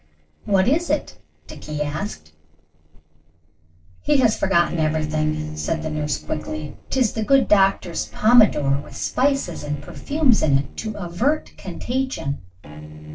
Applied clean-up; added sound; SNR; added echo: neural separator model SepFormer DNS4.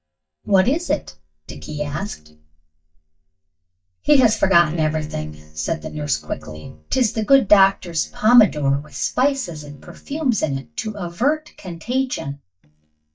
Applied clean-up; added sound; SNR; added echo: neural mask model DeepFilterNet 3.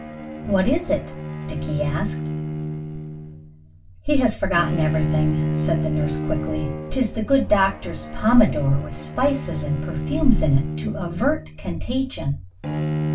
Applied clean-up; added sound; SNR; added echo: none; Bowed string instrument; 5 dB; reverberation time 0.2 s.